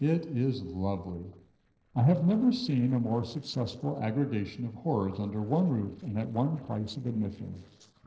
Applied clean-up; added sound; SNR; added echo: neural separator model SepFormer DNS4.